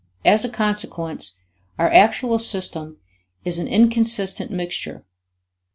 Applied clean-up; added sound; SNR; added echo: none; none; none; none.